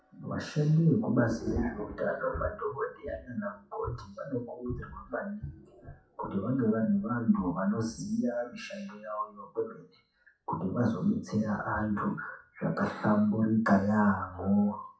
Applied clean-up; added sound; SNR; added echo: classical method WPE with log-MMSE.